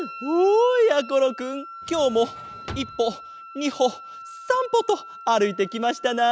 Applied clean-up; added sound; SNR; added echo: none; Wind instrument, woodwind instrument + Drawer open or close; 16 dB; none.